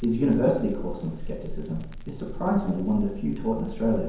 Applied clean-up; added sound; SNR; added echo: none; Crackle; 8 dB; reverberation time 0.9 s.